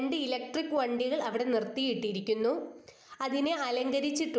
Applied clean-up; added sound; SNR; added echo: none; none; none; none.